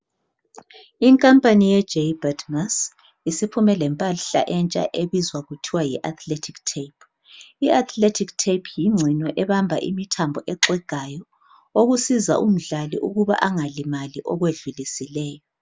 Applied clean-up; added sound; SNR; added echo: none; none; none; none.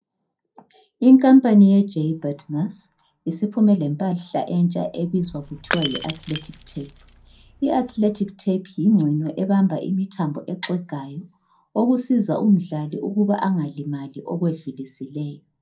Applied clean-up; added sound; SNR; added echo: none; Shatter / Crushing; 12 dB; reverberation time 0.2 s.